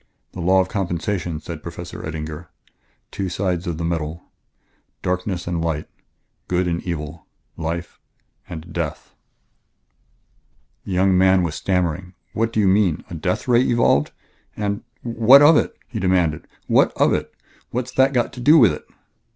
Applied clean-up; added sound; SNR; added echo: none; none; none; none.